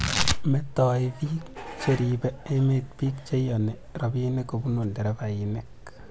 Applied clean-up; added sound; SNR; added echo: none; Tearing; 10 dB; none.